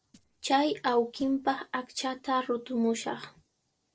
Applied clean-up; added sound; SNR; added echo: neural separator model SepFormer DNS4.